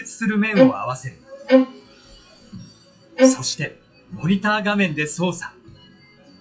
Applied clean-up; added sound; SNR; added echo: classical method WPE with log-MMSE.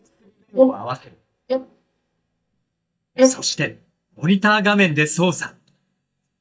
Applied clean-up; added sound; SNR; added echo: neural mask model DeepFilterNet 3.